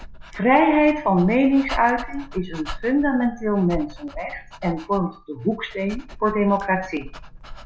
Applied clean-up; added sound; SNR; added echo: none; Dog; 14 dB; none.